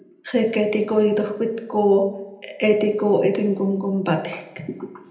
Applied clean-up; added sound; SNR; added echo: none; none; none; reverberation time 0.8 s.